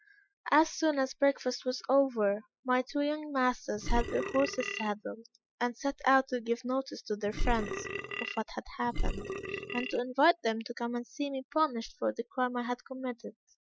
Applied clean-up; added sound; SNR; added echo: classical method spectral subtraction.